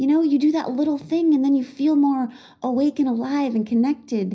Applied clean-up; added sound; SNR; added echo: none; none; none; reverberation time 0.5 s.